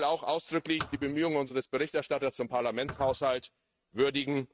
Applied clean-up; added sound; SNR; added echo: neural mask model RNNoise.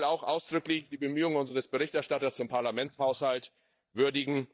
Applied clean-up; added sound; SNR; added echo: neural mask model DeepFilterNet 3.